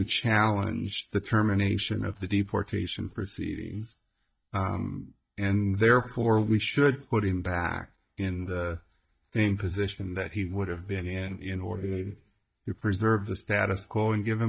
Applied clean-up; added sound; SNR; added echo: neural mask model DeepFilterNet 3.